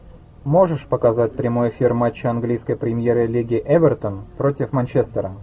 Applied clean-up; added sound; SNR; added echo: none; none; none; none.